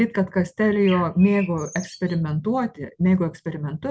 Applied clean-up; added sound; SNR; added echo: none; Bird; 17 dB; none.